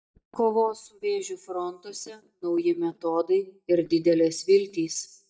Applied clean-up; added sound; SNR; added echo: neural mask model DeepFilterNet 3.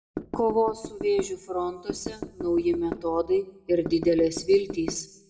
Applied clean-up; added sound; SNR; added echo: none; Knock / Wood; 11 dB; reverberation time 0.7 s.